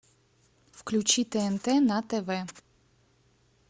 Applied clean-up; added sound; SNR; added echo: none; none; none; none.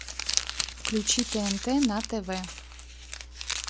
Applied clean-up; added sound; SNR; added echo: none; Crumpling, crinkling; 3 dB; none.